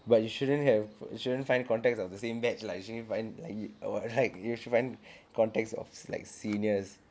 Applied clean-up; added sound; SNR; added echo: none; none; none; none.